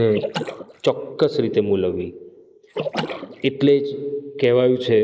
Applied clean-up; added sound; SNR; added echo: neural mask model Resemble Enhance denoiser.